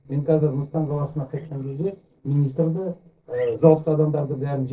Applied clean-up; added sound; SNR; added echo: neural separator model SepFormer DNS4.